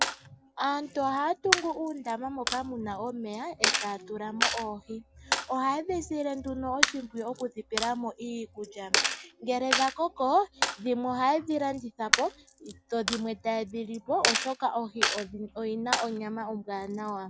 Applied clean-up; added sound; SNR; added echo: none; Coin (dropping); 2 dB; none.